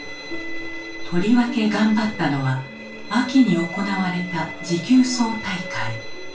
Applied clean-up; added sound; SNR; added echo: none; Bowed string instrument; 14 dB; reverberation time 0.3 s.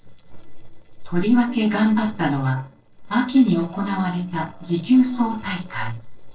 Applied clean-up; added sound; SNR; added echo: neural separator model SepFormer DNS4.